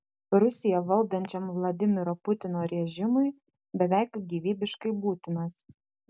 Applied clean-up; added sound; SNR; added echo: none; none; none; none.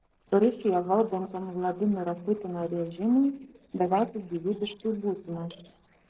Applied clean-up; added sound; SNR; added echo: neural separator model SepFormer DNS4.